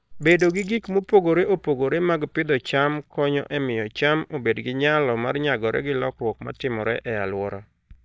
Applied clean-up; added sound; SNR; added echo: neural mask model DeepFilterNet 3.